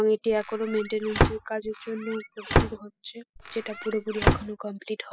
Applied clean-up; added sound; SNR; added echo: classical method spectral subtraction.